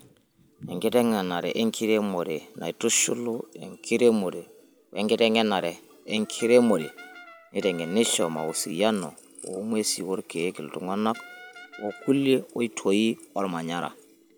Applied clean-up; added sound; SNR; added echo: none; Brass instrument; 19 dB; none.